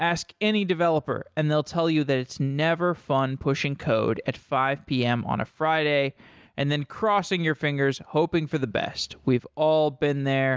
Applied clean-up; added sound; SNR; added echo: none; none; none; none.